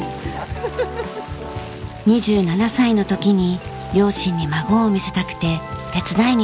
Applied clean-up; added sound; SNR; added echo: none; none; none; none.